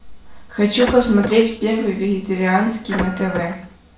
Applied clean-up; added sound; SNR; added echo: none; Printer; 10 dB; reverberation time 0.5 s.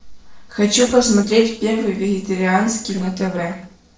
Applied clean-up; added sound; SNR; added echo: neural separator model SepFormer DNS4.